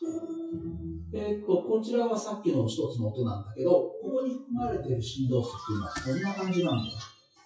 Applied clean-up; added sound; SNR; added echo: classical method WPE with log-MMSE.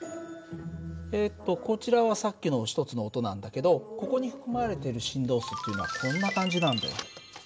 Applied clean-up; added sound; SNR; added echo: none; none; none; none.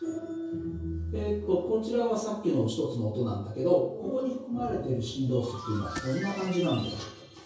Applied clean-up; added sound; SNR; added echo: none; Thump, thud; 14 dB; reverberation time 0.6 s.